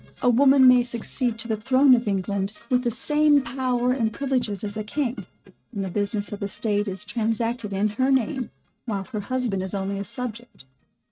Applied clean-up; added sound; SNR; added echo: neural mask model RNNoise.